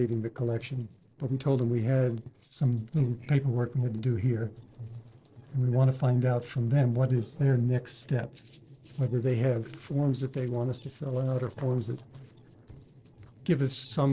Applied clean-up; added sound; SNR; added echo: neural separator model SepFormer DNS4.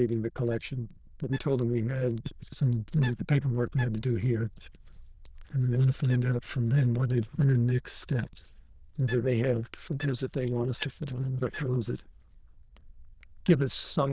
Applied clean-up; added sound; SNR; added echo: neural diffusion model UNIVERSE++.